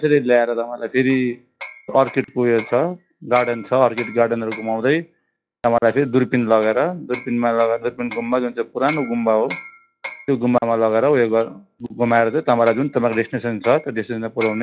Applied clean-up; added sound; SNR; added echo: classical method log-MMSE.